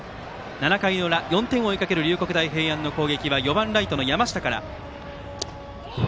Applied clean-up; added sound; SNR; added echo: none; none; none; none.